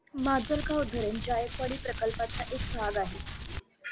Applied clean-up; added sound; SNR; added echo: none; Crumpling, crinkling; 4 dB; none.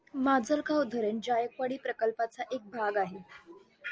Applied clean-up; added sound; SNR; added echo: none; none; none; none.